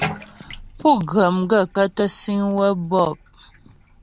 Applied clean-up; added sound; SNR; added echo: none; Bathtub (filling or washing); 16 dB; none.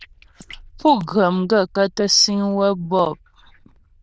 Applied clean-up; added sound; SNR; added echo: neural diffusion model UNIVERSE++.